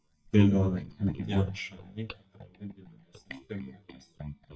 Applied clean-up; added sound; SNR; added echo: neural mask model DeepFilterNet 3.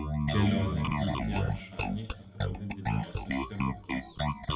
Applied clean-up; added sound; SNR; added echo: none; Bass guitar; -4 dB; reverberation time 1.5 s.